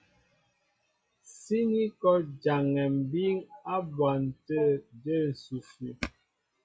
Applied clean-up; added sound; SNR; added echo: classical method log-MMSE.